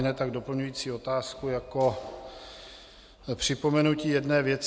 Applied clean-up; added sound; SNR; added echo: none; none; none; none.